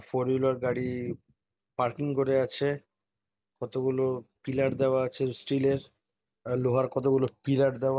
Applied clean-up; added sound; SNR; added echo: none; none; none; none.